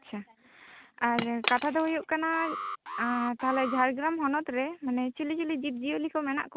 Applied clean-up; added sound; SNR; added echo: none; Cutlery, silverware / Chink, clink + Alarm; 7 dB; none.